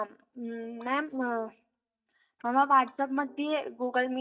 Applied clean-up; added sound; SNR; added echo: neural mask model DeepFilterNet 3.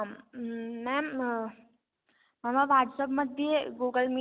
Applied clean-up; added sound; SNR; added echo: none; none; none; none.